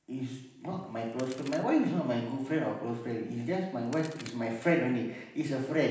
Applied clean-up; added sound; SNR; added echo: none; Crack; 17 dB; reverberation time 0.9 s.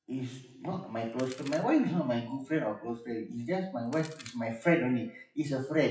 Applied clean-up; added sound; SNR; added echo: classical method WPE with log-MMSE.